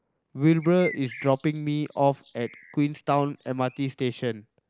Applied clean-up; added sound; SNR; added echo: neural mask model Resemble Enhance denoiser.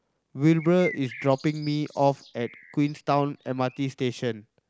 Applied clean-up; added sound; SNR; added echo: none; Bird; 18 dB; none.